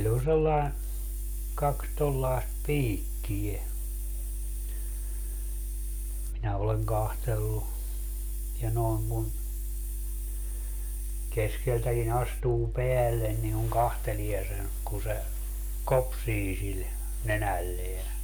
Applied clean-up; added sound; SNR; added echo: none; Hiss; 18 dB; none.